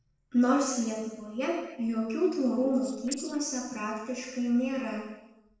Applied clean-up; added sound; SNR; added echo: neural separator model SepFormer DNS4.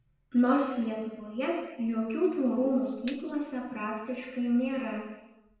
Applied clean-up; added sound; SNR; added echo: none; Tambourine; 6 dB; reverberation time 0.9 s.